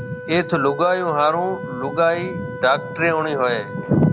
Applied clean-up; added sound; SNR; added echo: none; Wind instrument, woodwind instrument; 12 dB; none.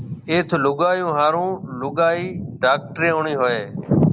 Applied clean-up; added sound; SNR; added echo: none; none; none; none.